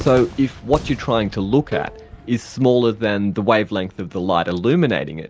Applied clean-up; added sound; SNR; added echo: none; Bowed string instrument + Cheering / Fireworks; 16 dB; none.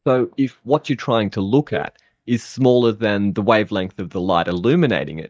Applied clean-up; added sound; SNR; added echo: neural mask model DeepFilterNet 3.